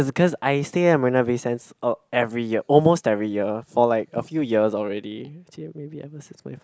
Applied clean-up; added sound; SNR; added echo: neural mask model Resemble Enhance denoiser.